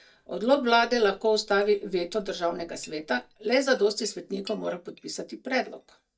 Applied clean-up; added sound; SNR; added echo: neural mask model DeepFilterNet 3.